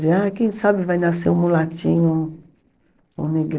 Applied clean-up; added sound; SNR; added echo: neural separator model SepFormer DNS4.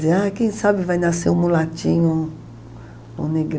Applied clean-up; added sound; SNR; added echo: none; none; none; none.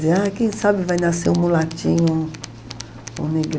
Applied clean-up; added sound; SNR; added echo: none; Tools; 19 dB; none.